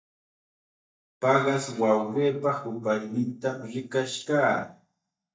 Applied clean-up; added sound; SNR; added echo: neural mask model DeepFilterNet 3.